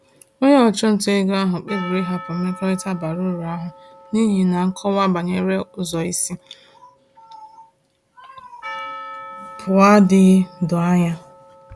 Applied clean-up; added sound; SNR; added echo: none; Percussion; 19 dB; none.